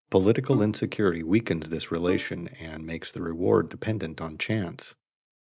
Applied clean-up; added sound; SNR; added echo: neural mask model RNNoise.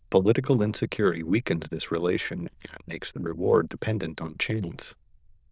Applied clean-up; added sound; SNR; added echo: neural diffusion model UNIVERSE++.